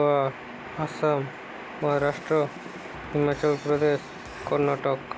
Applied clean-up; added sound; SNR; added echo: none; Drum kit; 20 dB; none.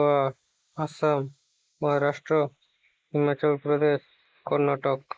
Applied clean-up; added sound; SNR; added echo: neural mask model Resemble Enhance denoiser.